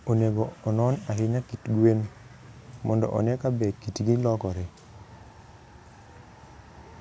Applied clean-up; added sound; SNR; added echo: none; none; none; none.